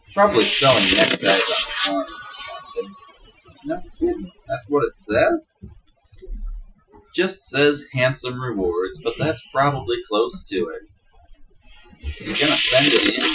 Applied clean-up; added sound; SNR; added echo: classical method Wiener filter.